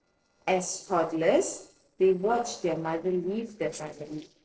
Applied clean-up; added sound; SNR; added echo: neural separator model SepFormer DNS4.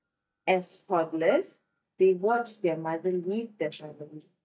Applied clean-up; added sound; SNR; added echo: neural mask model DeepFilterNet 3.